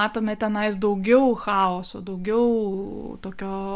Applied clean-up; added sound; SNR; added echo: none; none; none; none.